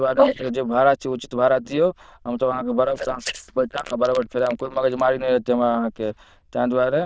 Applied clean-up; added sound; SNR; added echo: neural diffusion model UNIVERSE++.